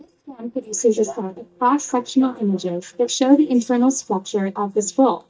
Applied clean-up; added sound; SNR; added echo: neural mask model DeepFilterNet 3.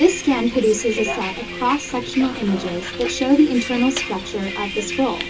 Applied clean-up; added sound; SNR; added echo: none; Bus; 10 dB; reverberation time 0.2 s.